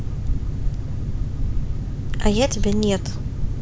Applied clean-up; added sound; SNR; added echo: none; Boat, Water vehicle; -4 dB; none.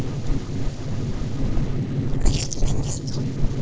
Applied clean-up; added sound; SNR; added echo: neural separator model SepFormer DNS4.